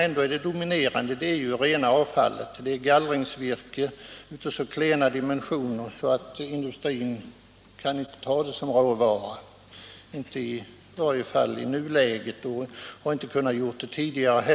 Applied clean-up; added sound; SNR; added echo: none; none; none; none.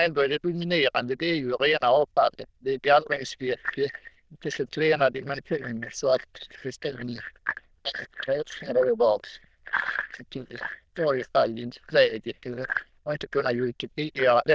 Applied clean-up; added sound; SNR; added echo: neural diffusion model UNIVERSE++.